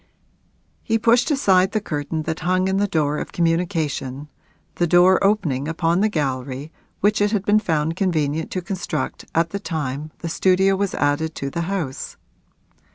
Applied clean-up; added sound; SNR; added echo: none; none; none; none.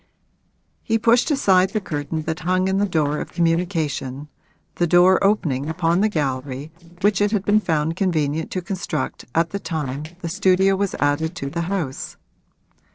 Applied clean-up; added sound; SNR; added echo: neural separator model SepFormer DNS4.